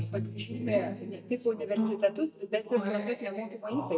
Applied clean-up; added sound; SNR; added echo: neural mask model DeepFilterNet 3.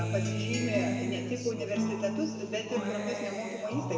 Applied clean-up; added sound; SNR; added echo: none; Acoustic guitar; -1 dB; reverberation time 1.2 s.